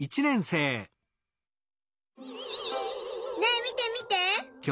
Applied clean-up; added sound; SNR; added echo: none; none; none; none.